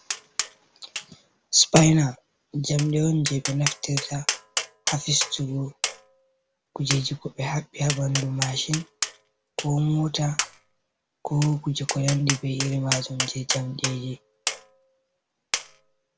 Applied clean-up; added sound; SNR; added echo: none; Tap; 7 dB; none.